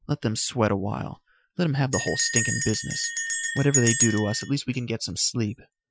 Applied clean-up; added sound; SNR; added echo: classical method Wiener filter.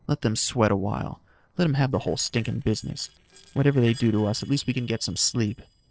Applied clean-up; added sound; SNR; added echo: neural separator model SepFormer DNS4.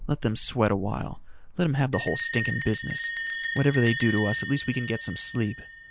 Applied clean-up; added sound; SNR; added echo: none; Bell; 3 dB; none.